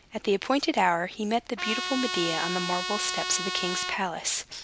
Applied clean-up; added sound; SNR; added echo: none; Trumpet; 4 dB; none.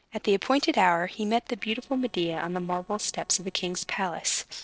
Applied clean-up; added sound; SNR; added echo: neural separator model SepFormer DNS4.